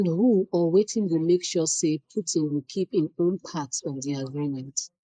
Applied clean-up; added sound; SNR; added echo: neural mask model Resemble Enhance denoiser.